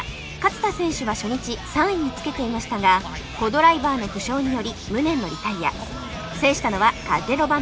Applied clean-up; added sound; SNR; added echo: none; none; none; none.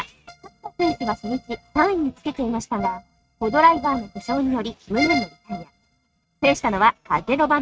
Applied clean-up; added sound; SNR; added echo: neural mask model RNNoise.